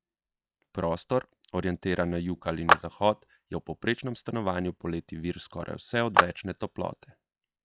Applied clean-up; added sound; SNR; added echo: classical method log-MMSE.